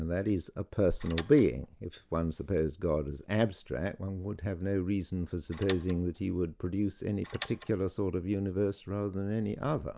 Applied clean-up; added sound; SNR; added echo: none; Tools; 8 dB; none.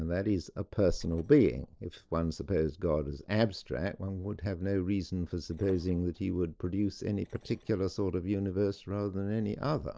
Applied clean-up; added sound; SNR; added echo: neural separator model SepFormer DNS4.